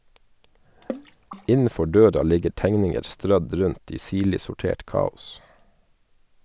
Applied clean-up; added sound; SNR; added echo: none; Water / Splash, splatter; 19 dB; none.